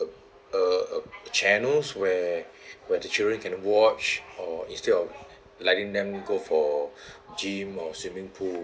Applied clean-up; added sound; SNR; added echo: none; none; none; none.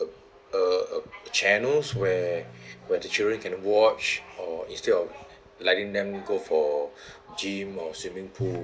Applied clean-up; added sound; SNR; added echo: none; Drum; 17 dB; none.